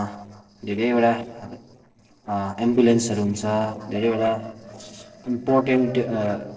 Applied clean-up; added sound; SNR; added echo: neural separator model SepFormer DNS4.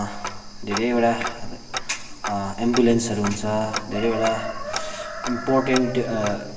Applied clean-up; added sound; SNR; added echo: none; Tick-tock; 8 dB; reverberation time 2.9 s.